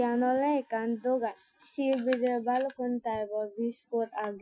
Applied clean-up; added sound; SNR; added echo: classical method Wiener filter.